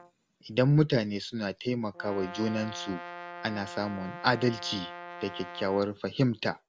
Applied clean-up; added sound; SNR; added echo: none; Brass instrument; 14 dB; none.